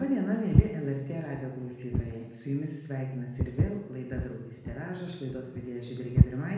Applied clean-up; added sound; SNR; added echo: none; Walk, footsteps; -2 dB; reverberation time 0.9 s.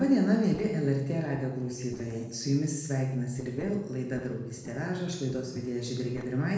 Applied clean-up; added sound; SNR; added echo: neural separator model SepFormer DNS4.